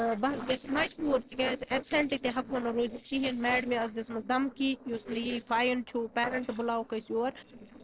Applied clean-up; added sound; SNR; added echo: neural separator model SepFormer DNS4.